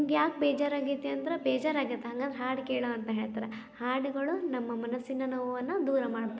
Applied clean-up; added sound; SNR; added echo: none; none; none; none.